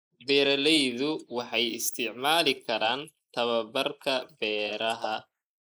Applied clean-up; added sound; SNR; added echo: neural mask model Resemble Enhance denoiser.